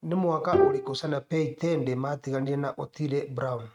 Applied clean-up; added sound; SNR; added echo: neural mask model RNNoise.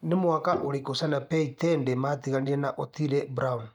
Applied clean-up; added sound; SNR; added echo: neural mask model DeepFilterNet 3.